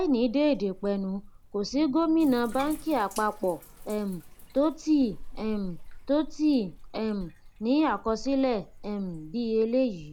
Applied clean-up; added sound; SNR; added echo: none; Bathtub (filling or washing); 15 dB; none.